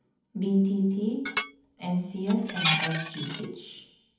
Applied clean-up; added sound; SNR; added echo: none; Dishes, pots, and pans; 4 dB; reverberation time 1.3 s.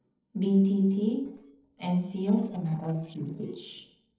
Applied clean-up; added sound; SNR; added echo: neural separator model SepFormer DNS4.